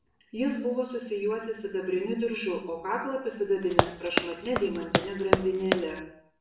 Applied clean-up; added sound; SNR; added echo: none; Run; -2 dB; reverberation time 0.7 s.